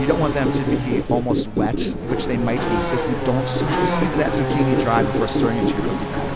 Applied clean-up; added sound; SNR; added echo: none; Squeak + Race car, auto racing / Accelerating, revving, vroom; -2 dB; none.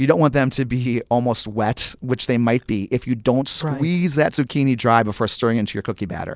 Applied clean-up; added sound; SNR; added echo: none; none; none; none.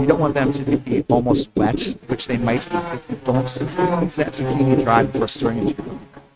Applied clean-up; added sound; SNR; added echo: neural mask model RNNoise.